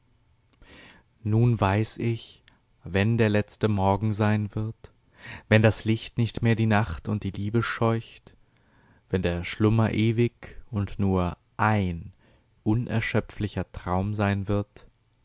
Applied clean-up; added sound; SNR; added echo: none; none; none; none.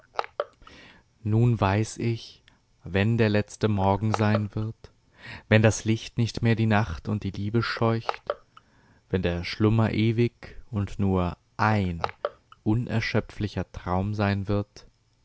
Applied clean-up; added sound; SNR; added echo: none; Crushing; 15 dB; none.